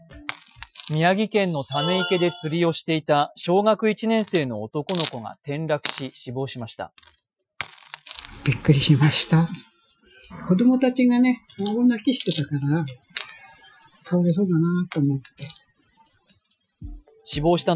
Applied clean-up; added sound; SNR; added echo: classical method Wiener filter.